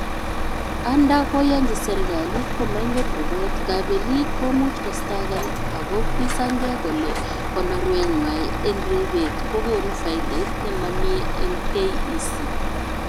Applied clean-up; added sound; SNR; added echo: none; Truck + Buzz; -1 dB; none.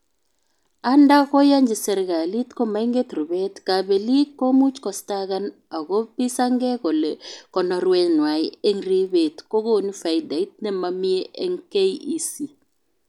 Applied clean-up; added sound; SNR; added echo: none; none; none; none.